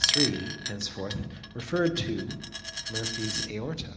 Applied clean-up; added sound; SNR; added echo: none; Coin (dropping); 1 dB; none.